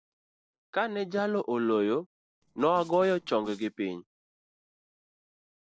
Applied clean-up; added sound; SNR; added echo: neural separator model SepFormer DNS4.